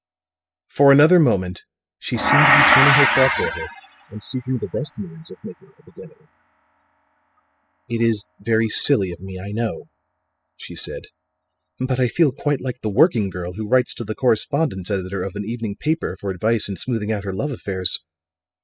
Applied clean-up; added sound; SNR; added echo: classical method spectral subtraction.